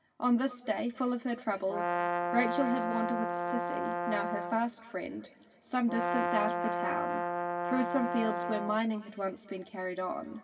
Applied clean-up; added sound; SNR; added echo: none; Brass instrument; 0 dB; reverberation time 2.5 s.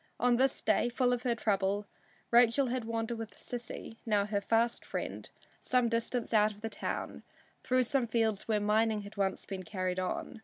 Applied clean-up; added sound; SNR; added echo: none; none; none; none.